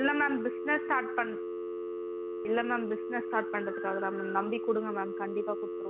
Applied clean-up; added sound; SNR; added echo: none; Telephone; 3 dB; none.